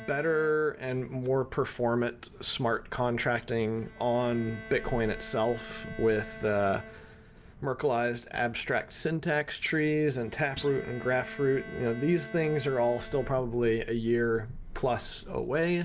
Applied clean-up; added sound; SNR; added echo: none; Bowed string instrument + Thump, thud; 19 dB; none.